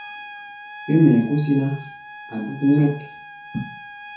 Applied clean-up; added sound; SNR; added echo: none; Trumpet; 16 dB; reverberation time 0.7 s.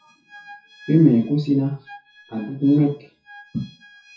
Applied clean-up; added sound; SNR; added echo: classical method WPE with log-MMSE.